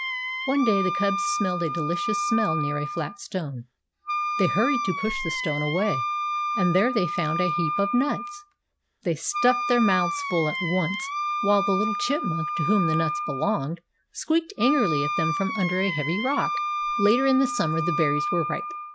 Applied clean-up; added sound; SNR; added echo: none; Wind instrument, woodwind instrument; 2 dB; none.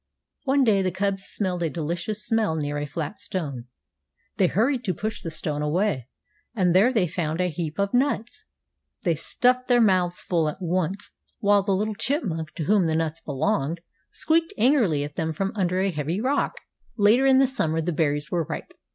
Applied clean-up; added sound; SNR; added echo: none; none; none; none.